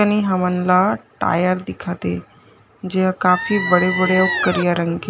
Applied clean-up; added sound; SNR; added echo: none; Squeak; 4 dB; none.